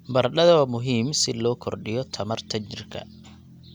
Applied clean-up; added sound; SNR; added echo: none; none; none; none.